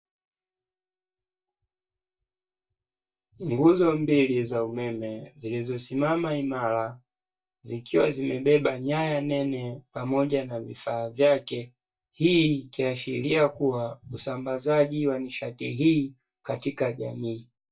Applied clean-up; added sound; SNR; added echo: neural mask model DeepFilterNet 3.